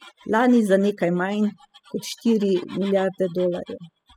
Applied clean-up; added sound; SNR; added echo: classical method spectral subtraction.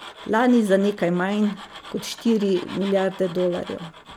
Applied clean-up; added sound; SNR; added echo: none; Tools; 18 dB; none.